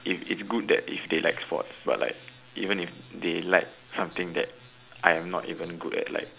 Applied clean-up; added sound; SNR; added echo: none; none; none; none.